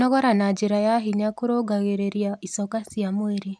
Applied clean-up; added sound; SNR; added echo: none; none; none; none.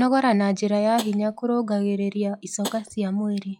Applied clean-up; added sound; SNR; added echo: classical method log-MMSE.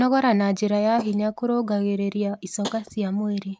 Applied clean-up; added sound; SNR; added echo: neural mask model Resemble Enhance denoiser.